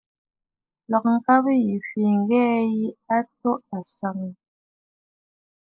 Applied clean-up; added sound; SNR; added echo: neural mask model Resemble Enhance denoiser.